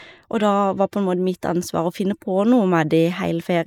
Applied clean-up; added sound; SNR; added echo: neural mask model Resemble Enhance denoiser.